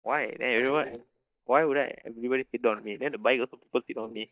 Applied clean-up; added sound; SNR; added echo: neural mask model DeepFilterNet 3.